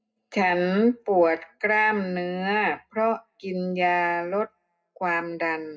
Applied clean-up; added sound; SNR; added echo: none; none; none; reverberation time 0.2 s.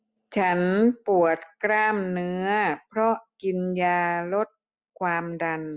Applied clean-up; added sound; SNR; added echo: none; none; none; none.